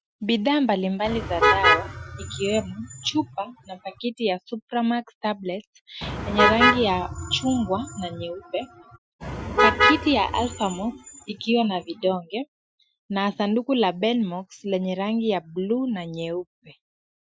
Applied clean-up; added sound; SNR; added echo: classical method Wiener filter.